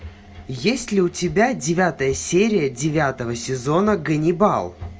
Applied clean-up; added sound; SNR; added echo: none; none; none; none.